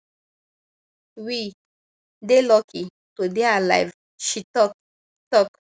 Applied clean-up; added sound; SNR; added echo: none; none; none; none.